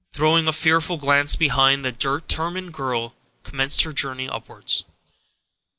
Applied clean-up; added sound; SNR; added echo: none; none; none; none.